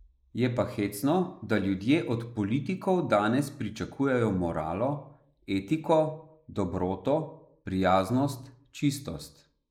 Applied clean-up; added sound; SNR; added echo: neural mask model Resemble Enhance denoiser.